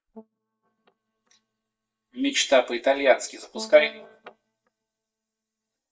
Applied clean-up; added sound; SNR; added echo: neural mask model DeepFilterNet 3.